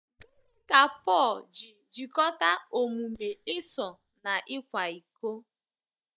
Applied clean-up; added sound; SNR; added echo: neural mask model DeepFilterNet 3.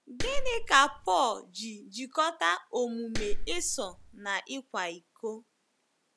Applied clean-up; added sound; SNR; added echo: none; Clapping; -1 dB; none.